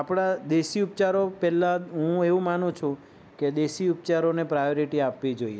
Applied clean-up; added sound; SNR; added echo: none; none; none; none.